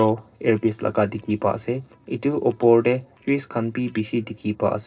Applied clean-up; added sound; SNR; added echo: neural separator model SepFormer DNS4.